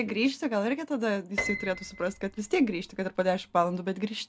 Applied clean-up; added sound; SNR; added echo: none; Piano; 11 dB; none.